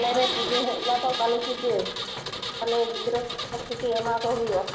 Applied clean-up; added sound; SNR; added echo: none; Engine; 5 dB; reverberation time 1.0 s.